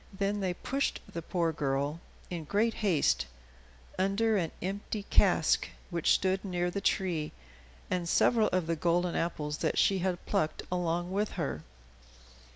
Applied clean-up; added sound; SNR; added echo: none; none; none; none.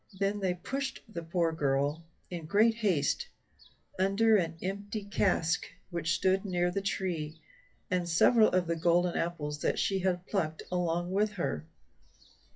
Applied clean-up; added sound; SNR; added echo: classical method WPE with log-MMSE.